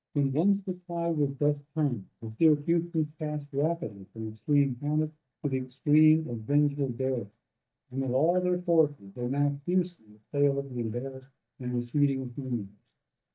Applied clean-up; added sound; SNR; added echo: neural mask model DeepFilterNet 3.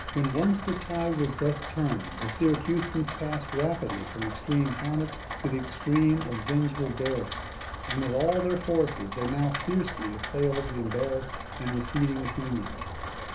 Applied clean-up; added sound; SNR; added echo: none; Rain; 8 dB; reverberation time 0.3 s.